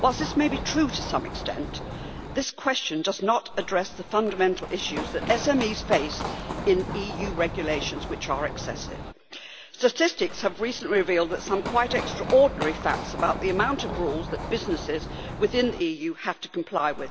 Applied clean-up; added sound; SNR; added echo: none; Run; 8 dB; none.